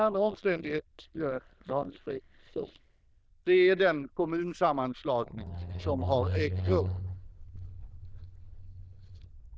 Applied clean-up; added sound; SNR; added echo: neural diffusion model UNIVERSE++.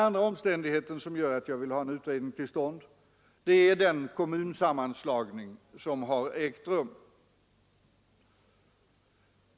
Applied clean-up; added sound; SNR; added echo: none; none; none; none.